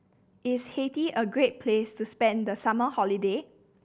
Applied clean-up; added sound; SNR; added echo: none; none; none; none.